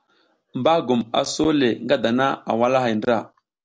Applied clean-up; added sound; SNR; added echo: none; none; none; none.